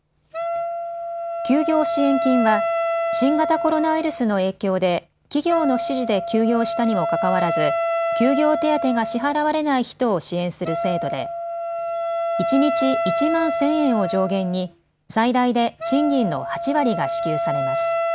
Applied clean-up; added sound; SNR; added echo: none; Wind instrument, woodwind instrument; 3 dB; none.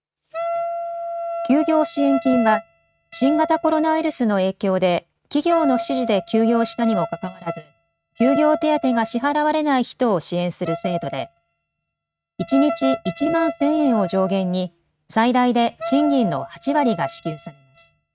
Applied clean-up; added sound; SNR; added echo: neural mask model RNNoise.